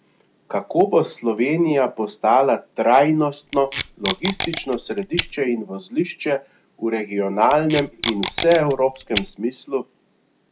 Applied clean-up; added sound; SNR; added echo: none; Packing tape, duct tape; 9 dB; none.